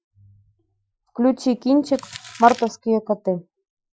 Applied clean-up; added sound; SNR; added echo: classical method Wiener filter.